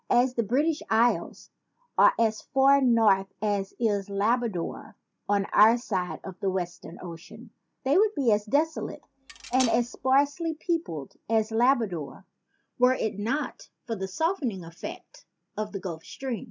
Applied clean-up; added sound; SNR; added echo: none; Cutlery, silverware; 14 dB; none.